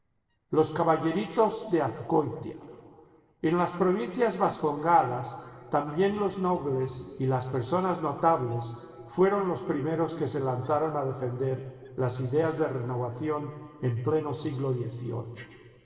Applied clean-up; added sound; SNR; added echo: neural separator model SepFormer DNS4.